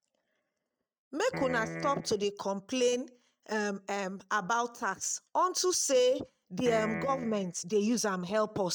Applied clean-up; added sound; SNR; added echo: neural mask model RNNoise.